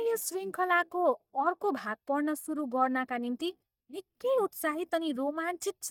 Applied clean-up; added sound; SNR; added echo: neural mask model DeepFilterNet 3.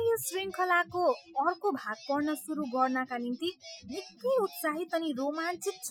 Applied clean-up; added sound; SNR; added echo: classical method Wiener filter.